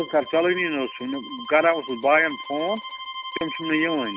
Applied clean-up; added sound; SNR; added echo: none; Bowed string instrument; 11 dB; none.